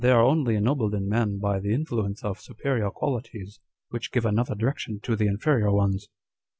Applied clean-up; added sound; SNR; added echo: none; none; none; none.